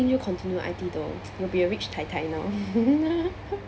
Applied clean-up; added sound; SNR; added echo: none; none; none; none.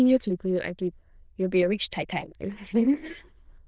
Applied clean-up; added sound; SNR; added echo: neural diffusion model UNIVERSE++.